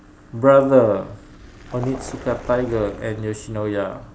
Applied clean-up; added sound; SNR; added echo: none; Vehicle; 18 dB; none.